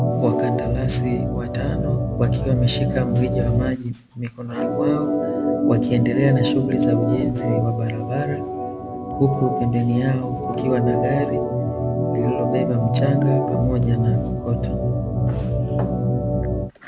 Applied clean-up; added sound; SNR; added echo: none; Organ; -1 dB; none.